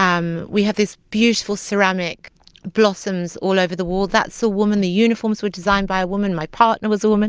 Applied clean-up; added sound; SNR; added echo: none; none; none; none.